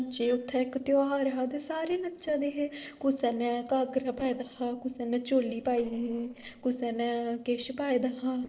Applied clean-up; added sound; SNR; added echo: neural separator model SepFormer DNS4.